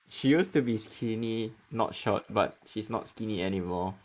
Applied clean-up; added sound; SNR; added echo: neural mask model Resemble Enhance denoiser.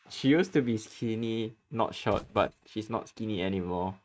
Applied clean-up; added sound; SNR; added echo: neural mask model RNNoise.